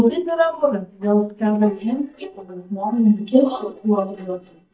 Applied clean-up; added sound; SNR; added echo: neural mask model DeepFilterNet 3.